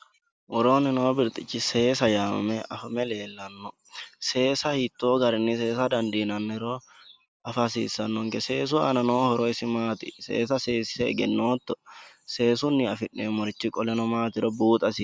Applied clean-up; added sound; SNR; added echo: none; none; none; none.